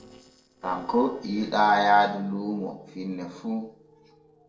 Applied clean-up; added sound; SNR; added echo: neural separator model SepFormer DNS4.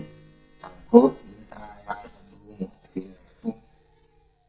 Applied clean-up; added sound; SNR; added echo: neural mask model DeepFilterNet 3.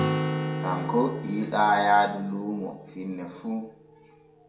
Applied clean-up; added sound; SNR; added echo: none; Acoustic guitar; 6 dB; reverberation time 0.6 s.